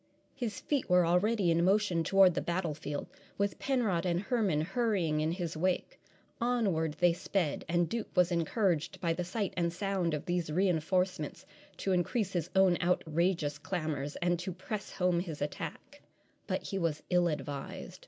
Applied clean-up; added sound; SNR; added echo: none; none; none; none.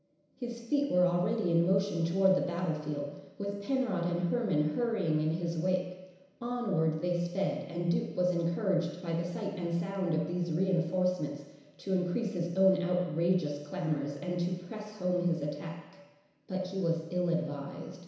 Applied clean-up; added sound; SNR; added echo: none; none; none; reverberation time 1.0 s.